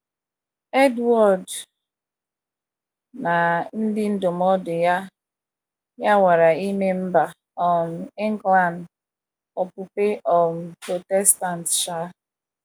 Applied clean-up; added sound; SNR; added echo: none; none; none; none.